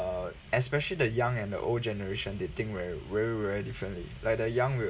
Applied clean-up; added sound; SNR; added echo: none; none; none; none.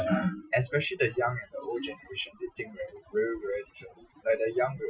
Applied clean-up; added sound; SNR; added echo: classical method Wiener filter.